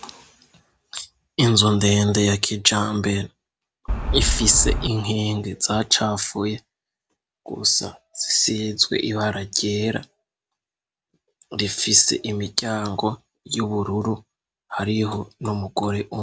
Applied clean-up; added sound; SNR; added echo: none; Wind; -1 dB; none.